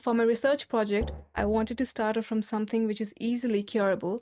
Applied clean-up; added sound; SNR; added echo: neural mask model RNNoise.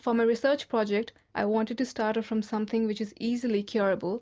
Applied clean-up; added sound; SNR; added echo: none; none; none; none.